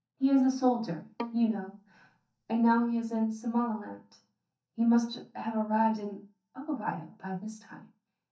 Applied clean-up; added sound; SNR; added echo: neural mask model DeepFilterNet 3.